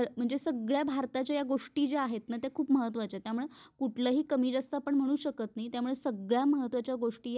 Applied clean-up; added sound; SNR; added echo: none; none; none; none.